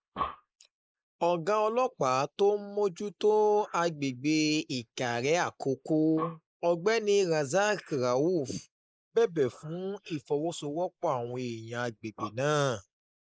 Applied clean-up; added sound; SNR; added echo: neural mask model Resemble Enhance denoiser.